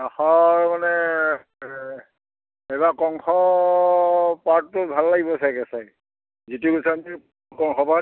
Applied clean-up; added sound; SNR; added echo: none; none; none; none.